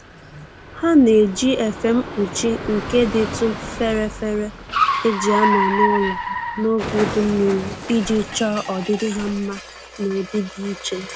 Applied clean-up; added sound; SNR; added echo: none; Car; 6 dB; none.